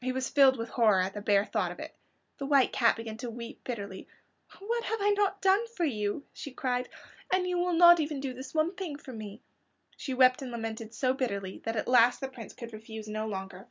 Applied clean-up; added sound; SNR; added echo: none; none; none; none.